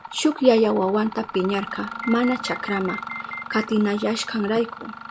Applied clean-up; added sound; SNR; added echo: none; Mechanisms + Alarm; 11 dB; none.